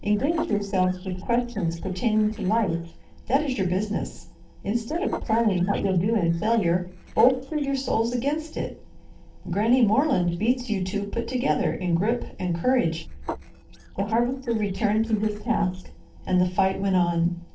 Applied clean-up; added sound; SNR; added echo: neural separator model SepFormer DNS4.